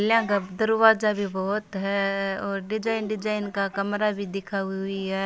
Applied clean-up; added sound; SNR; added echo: none; none; none; none.